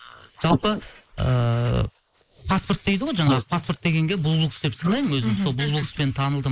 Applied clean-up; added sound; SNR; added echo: neural mask model Resemble Enhance denoiser.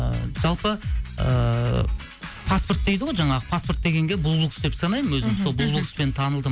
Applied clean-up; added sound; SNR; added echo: none; none; none; none.